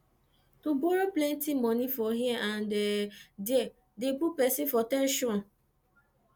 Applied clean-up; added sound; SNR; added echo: none; none; none; none.